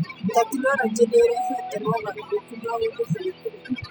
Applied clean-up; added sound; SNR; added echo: classical method spectral subtraction.